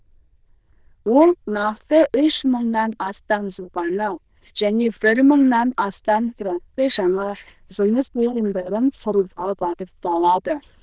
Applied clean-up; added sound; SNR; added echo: neural diffusion model UNIVERSE++.